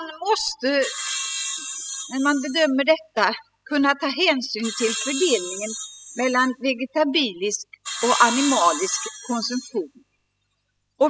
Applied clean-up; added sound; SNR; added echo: classical method spectral subtraction.